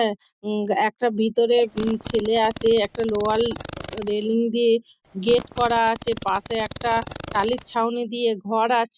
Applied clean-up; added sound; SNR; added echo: none; Fart; 13 dB; none.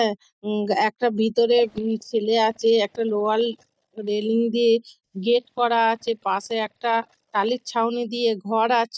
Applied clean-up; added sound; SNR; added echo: neural mask model DeepFilterNet 3.